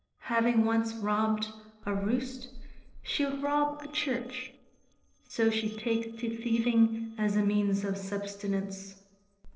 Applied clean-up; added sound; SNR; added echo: neural separator model SepFormer DNS4.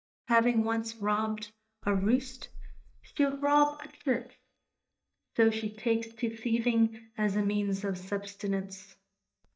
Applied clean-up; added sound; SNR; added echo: neural mask model DeepFilterNet 3.